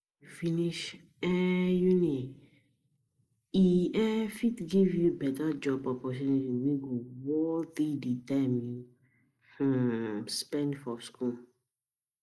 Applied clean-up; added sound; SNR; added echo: neural mask model Resemble Enhance denoiser.